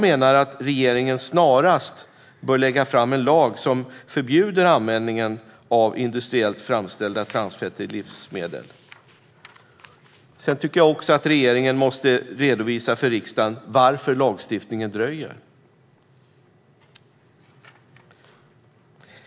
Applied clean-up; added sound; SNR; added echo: none; none; none; none.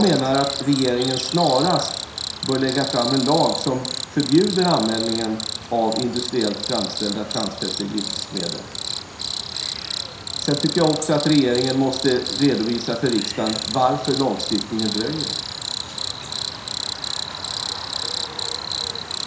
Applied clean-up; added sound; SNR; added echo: none; Cricket; 5 dB; reverberation time 0.7 s.